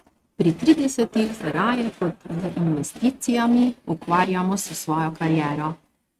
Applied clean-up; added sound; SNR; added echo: neural mask model RNNoise.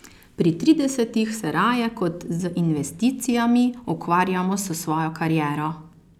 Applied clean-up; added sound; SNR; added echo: none; none; none; none.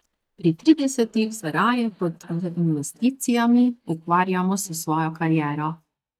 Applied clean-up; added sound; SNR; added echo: neural mask model DeepFilterNet 3.